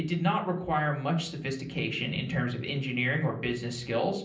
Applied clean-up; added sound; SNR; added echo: none; none; none; reverberation time 0.6 s.